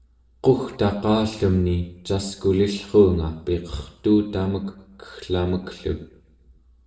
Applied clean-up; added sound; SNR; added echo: none; none; none; reverberation time 0.6 s.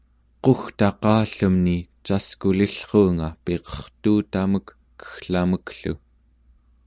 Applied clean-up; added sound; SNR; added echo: none; none; none; none.